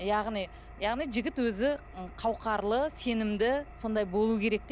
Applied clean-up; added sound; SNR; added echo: none; Engine; 17 dB; none.